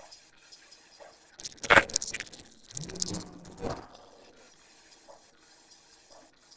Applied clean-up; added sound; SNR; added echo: neural separator model SepFormer DNS4.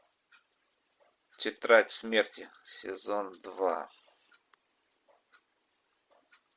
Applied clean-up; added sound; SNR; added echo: none; none; none; none.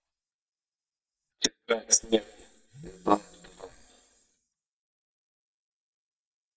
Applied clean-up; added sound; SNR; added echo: neural mask model DeepFilterNet 3.